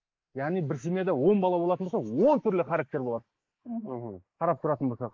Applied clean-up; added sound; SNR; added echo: neural mask model Resemble Enhance denoiser.